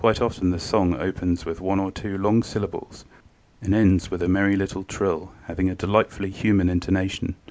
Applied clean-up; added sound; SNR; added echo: none; none; none; none.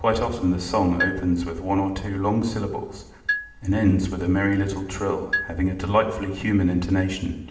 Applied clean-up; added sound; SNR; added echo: none; Marimba, xylophone; 10 dB; reverberation time 0.9 s.